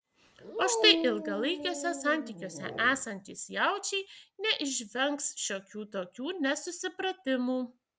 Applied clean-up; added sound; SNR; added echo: none; Dog; 5 dB; none.